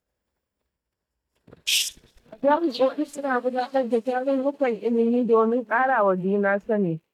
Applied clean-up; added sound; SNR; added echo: neural mask model DeepFilterNet 3.